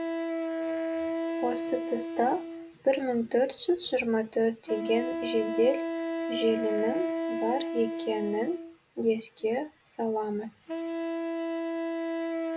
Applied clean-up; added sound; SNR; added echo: none; Wind instrument, woodwind instrument; 3 dB; none.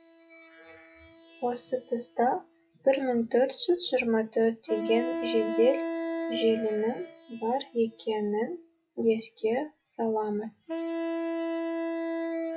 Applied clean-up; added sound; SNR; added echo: classical method log-MMSE.